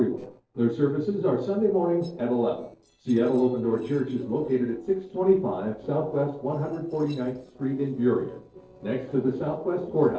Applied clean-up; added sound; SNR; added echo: neural separator model SepFormer DNS4.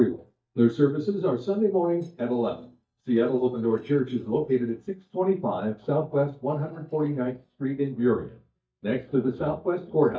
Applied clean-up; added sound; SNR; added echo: neural mask model DeepFilterNet 3.